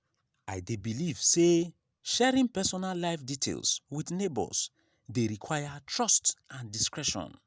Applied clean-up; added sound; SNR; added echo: none; none; none; none.